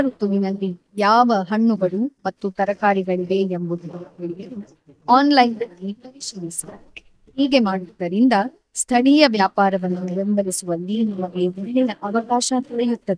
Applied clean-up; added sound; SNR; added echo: neural mask model DeepFilterNet 3.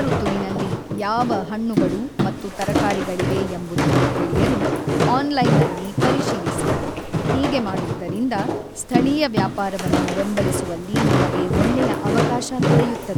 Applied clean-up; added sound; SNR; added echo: none; Walk, footsteps; -3 dB; none.